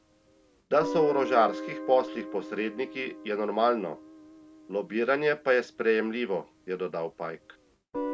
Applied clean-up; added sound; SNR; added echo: none; Guitar; 11 dB; none.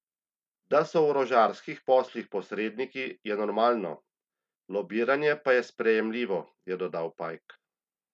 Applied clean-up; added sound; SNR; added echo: none; none; none; none.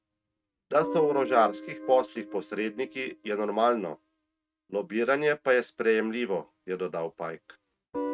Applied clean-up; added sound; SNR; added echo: neural mask model RNNoise.